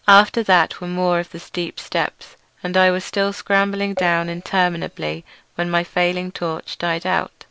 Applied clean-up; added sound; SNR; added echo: none; Keyboard (musical); 13 dB; none.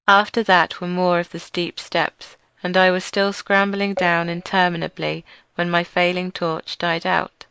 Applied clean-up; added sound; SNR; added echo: neural mask model DeepFilterNet 3.